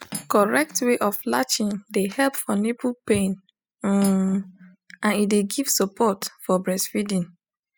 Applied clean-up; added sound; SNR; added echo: classical method spectral subtraction.